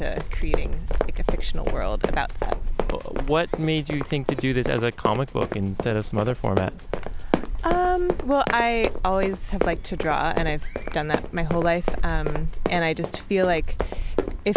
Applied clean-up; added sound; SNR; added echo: none; Run; 7 dB; none.